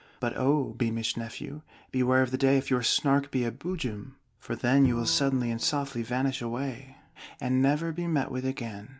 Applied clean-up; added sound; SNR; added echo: none; Bowed string instrument; 15 dB; none.